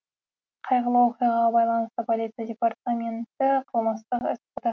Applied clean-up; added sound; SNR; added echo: none; none; none; none.